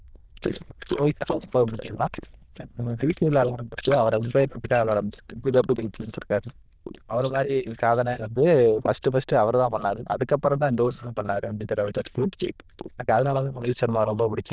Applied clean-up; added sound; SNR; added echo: neural diffusion model UNIVERSE++.